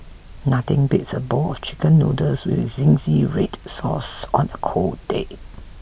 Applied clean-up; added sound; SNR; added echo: none; none; none; none.